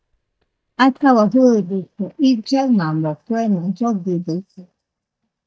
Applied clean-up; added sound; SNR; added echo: neural mask model DeepFilterNet 3.